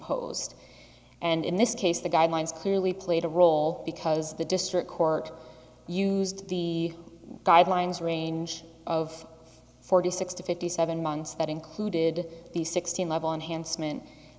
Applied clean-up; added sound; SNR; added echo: none; none; none; none.